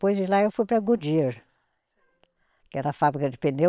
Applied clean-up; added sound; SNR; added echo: neural separator model SepFormer WHAM!.